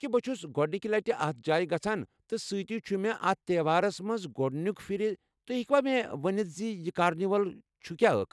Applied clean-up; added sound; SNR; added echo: none; none; none; none.